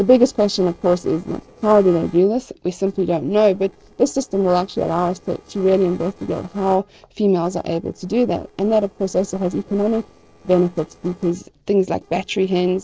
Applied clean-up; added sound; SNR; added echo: neural separator model SepFormer DNS4.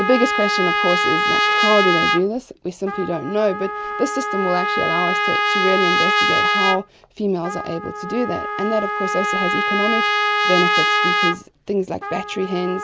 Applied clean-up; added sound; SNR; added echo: none; Trumpet; -2 dB; none.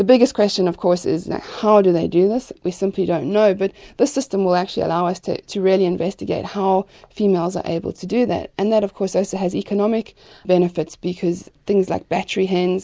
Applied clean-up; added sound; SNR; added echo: none; none; none; none.